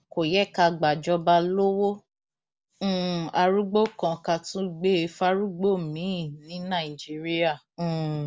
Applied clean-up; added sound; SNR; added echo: none; none; none; none.